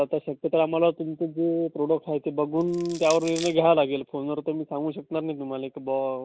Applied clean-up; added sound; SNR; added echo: none; Crushing; 14 dB; none.